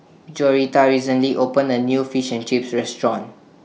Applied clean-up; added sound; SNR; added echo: none; none; none; none.